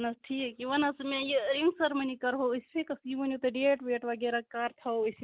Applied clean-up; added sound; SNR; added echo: none; none; none; none.